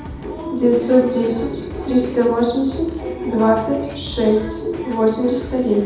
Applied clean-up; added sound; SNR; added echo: none; Drum kit; 19 dB; reverberation time 0.8 s.